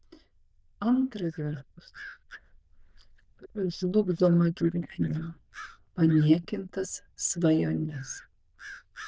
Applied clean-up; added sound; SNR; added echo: neural diffusion model UNIVERSE++.